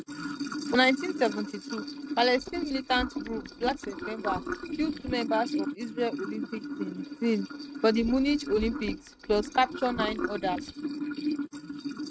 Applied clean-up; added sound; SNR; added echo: neural mask model RNNoise.